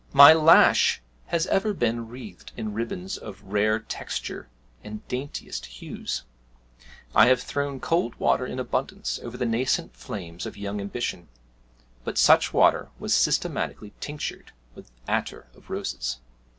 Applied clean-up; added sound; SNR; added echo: none; none; none; none.